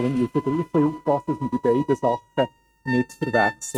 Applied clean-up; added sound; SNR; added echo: neural mask model RNNoise.